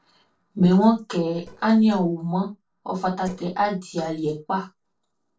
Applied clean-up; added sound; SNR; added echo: neural separator model SepFormer DNS4.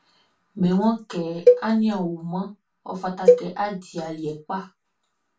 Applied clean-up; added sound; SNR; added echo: none; Cowbell; -3 dB; reverberation time 0.2 s.